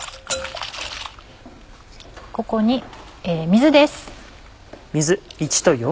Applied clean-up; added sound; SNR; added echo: none; none; none; none.